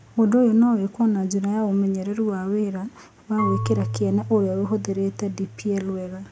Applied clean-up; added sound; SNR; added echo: none; Marimba, xylophone / Wood; 12 dB; none.